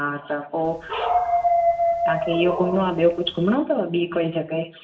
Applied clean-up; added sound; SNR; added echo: none; Dog; 0 dB; reverberation time 0.5 s.